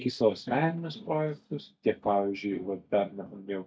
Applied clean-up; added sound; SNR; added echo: neural mask model DeepFilterNet 3.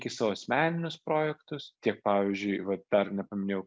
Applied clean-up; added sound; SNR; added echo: none; none; none; none.